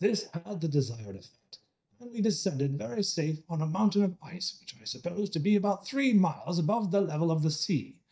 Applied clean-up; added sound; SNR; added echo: neural mask model DeepFilterNet 3.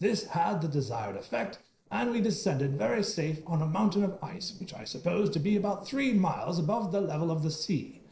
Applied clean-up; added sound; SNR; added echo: neural separator model SepFormer DNS4.